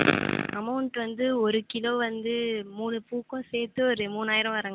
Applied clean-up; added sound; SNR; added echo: none; none; none; none.